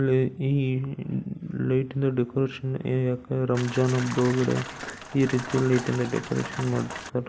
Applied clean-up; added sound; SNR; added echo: none; Rain; 11 dB; none.